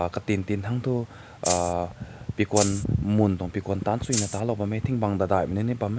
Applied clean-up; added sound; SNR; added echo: none; Rattle (instrument); 4 dB; none.